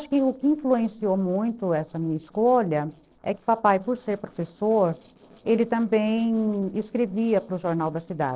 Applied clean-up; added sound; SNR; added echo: neural separator model SepFormer DNS4.